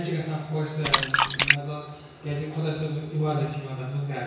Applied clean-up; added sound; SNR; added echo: none; Splash, splatter; -2 dB; reverberation time 1.1 s.